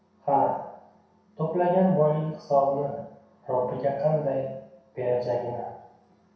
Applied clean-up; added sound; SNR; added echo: none; none; none; reverberation time 0.7 s.